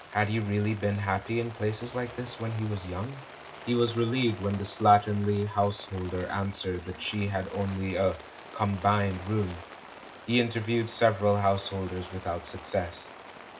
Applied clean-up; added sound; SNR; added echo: none; Rain; 16 dB; reverberation time 0.4 s.